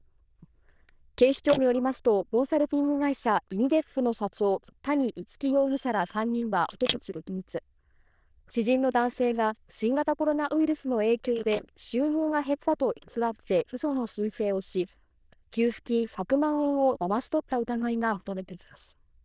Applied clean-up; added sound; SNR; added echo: neural diffusion model UNIVERSE++.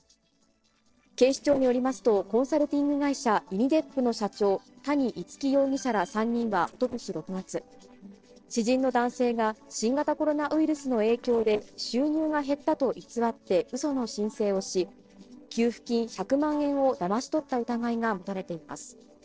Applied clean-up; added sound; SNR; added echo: neural separator model SepFormer DNS4.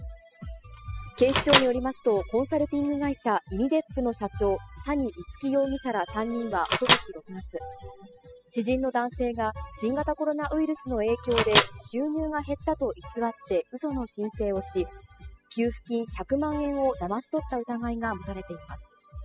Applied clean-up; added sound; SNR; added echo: classical method spectral subtraction.